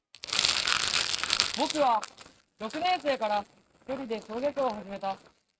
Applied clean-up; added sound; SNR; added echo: neural mask model RNNoise.